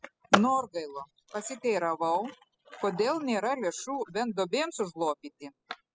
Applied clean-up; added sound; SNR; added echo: classical method spectral subtraction.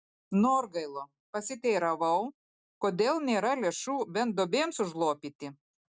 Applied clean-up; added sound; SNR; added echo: none; none; none; none.